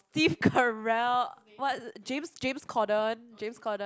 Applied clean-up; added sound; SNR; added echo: none; none; none; none.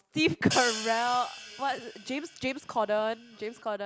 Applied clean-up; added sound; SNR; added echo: none; Hi-hat; 10 dB; none.